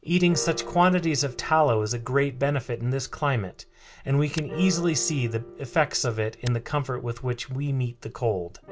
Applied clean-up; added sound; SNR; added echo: none; Tick + Piano; 17 dB; none.